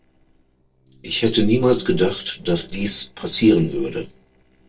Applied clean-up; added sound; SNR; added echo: neural separator model SepFormer DNS4.